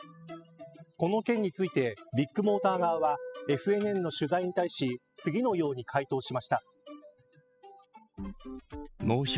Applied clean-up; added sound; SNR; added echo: classical method spectral subtraction.